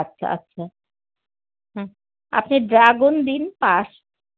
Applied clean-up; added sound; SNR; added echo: none; none; none; none.